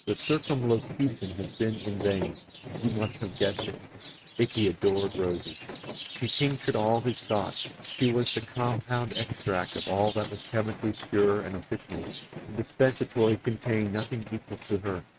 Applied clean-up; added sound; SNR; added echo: neural mask model RNNoise.